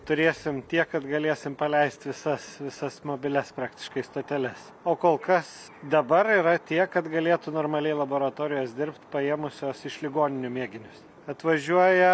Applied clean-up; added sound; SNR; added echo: none; none; none; none.